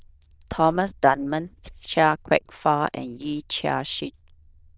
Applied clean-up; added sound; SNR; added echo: neural diffusion model UNIVERSE++.